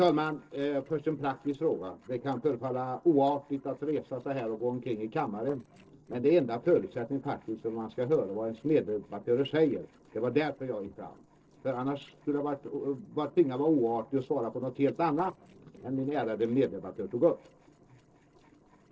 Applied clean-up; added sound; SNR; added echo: neural separator model SepFormer DNS4.